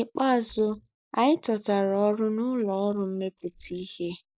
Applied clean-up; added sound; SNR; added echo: neural mask model Resemble Enhance denoiser.